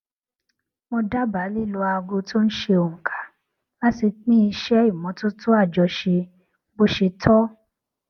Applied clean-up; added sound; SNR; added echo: none; none; none; none.